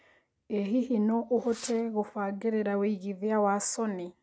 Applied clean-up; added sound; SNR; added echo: neural mask model RNNoise.